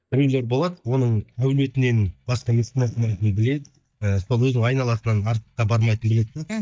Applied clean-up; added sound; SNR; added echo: neural mask model DeepFilterNet 3.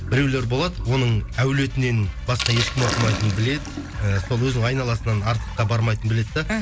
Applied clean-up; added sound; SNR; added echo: none; Sink (filling or washing); 12 dB; none.